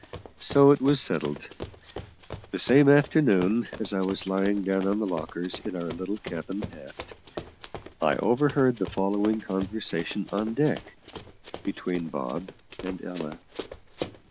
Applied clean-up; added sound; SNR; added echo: none; Run; 15 dB; none.